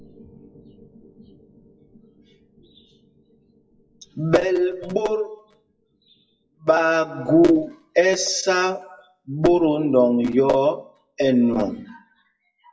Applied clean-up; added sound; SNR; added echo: classical method WPE with log-MMSE.